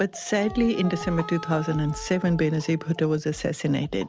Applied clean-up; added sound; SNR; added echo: none; Wind instrument, woodwind instrument; 15 dB; none.